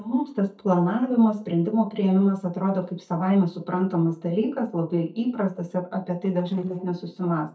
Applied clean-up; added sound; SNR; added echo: neural mask model DeepFilterNet 3.